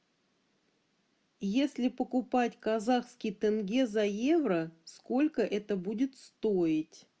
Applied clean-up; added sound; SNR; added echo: none; none; none; none.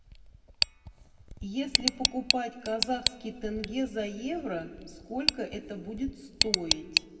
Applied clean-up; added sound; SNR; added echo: none; Tick; -2 dB; reverberation time 1.6 s.